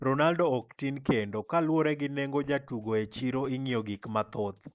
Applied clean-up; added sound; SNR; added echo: neural mask model Resemble Enhance denoiser.